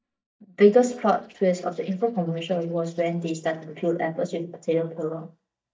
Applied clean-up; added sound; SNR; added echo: neural mask model DeepFilterNet 3.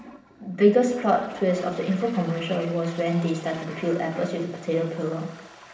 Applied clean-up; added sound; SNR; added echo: none; Toilet flush; 19 dB; reverberation time 0.8 s.